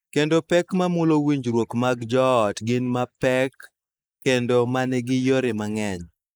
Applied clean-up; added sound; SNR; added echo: neural mask model Resemble Enhance denoiser.